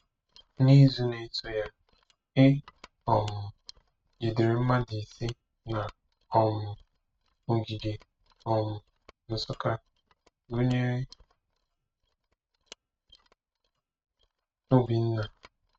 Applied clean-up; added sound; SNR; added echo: neural mask model RNNoise.